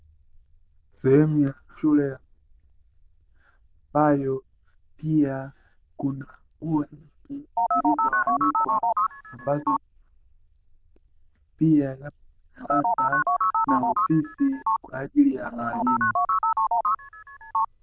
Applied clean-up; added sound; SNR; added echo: neural diffusion model UNIVERSE++.